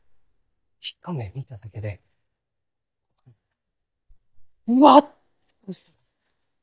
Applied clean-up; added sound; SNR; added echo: neural mask model DeepFilterNet 3.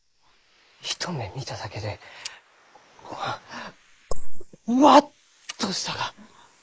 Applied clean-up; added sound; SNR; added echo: neural mask model Resemble Enhance denoiser.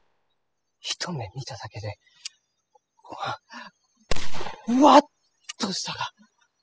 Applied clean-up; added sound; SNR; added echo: classical method spectral subtraction.